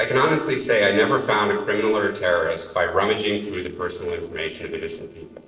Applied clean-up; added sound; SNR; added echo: neural separator model SepFormer DNS4.